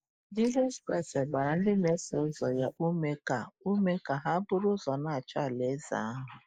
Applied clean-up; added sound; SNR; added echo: neural mask model Resemble Enhance denoiser.